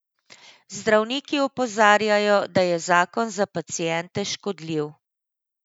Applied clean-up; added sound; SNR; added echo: none; none; none; none.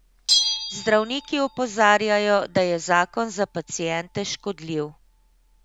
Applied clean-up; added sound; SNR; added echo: none; Bell; 8 dB; none.